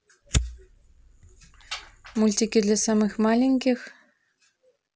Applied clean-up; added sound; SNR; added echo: none; Fire; 9 dB; none.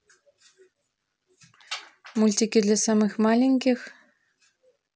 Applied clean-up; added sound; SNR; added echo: none; none; none; none.